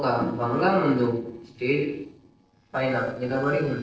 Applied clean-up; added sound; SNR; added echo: neural separator model SepFormer DNS4.